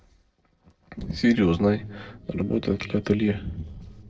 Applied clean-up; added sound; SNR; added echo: neural separator model SepFormer DNS4.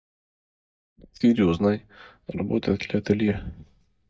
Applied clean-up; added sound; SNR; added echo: neural mask model DeepFilterNet 3.